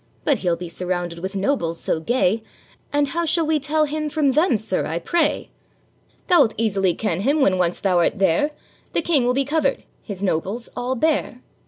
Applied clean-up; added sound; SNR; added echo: none; none; none; none.